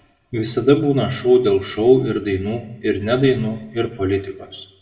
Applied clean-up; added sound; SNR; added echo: none; none; none; reverberation time 0.8 s.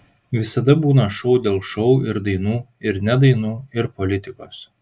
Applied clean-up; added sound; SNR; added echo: none; none; none; none.